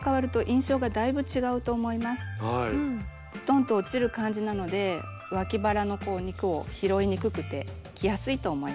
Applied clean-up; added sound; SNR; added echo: none; none; none; none.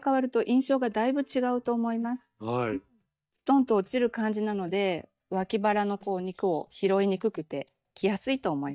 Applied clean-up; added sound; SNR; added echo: neural mask model DeepFilterNet 3.